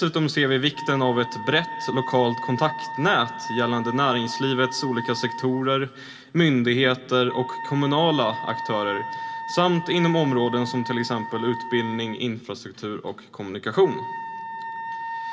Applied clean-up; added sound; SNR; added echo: none; Wind instrument, woodwind instrument; 10 dB; reverberation time 1.7 s.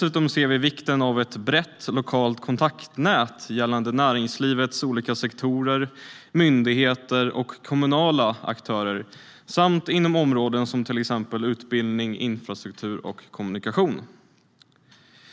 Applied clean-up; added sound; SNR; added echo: none; none; none; none.